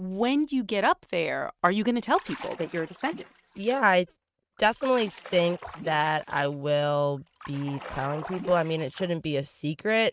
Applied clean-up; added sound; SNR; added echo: neural mask model RNNoise.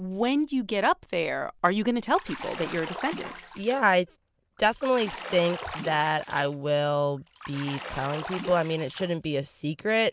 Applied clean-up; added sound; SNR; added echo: none; Bathtub (filling or washing) / Splash, splatter; 13 dB; none.